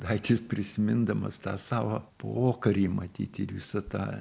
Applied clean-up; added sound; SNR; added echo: none; none; none; none.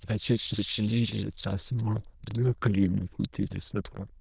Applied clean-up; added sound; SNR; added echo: neural diffusion model UNIVERSE++.